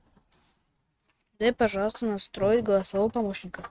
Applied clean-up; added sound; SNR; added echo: neural mask model RNNoise.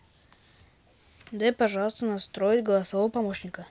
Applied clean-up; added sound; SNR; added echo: none; none; none; none.